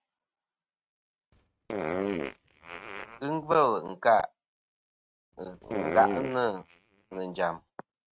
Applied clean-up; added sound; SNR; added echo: neural mask model RNNoise.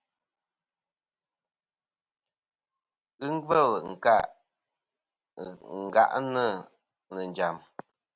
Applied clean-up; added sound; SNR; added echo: none; none; none; none.